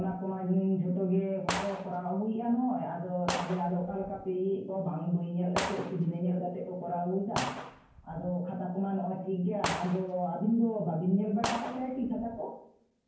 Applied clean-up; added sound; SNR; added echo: none; Gunshot, gunfire; 10 dB; reverberation time 0.9 s.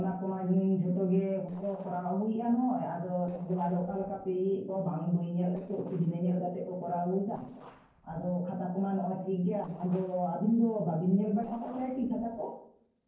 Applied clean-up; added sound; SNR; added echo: neural separator model SepFormer DNS4.